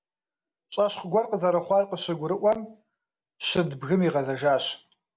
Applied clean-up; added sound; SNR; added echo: none; none; none; none.